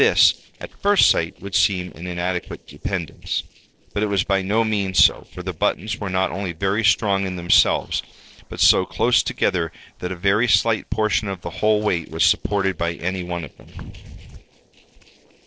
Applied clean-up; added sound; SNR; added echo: neural separator model SepFormer DNS4.